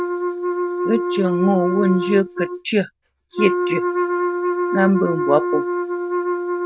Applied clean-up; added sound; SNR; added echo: neural mask model RNNoise.